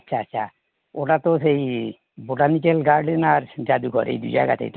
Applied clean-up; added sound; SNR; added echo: none; none; none; none.